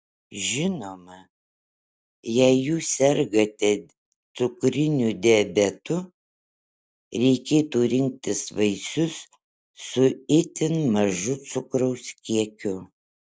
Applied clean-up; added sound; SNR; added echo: none; none; none; none.